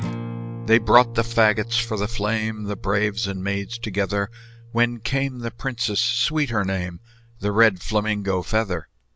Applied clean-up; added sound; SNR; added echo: none; Acoustic guitar; 14 dB; none.